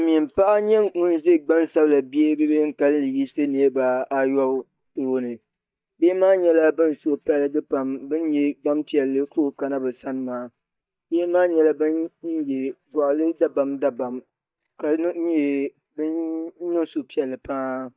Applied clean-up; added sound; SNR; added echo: neural mask model DeepFilterNet 3.